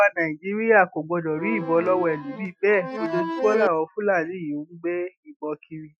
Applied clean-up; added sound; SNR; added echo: classical method Wiener filter.